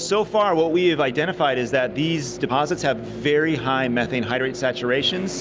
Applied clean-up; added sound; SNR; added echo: none; none; none; none.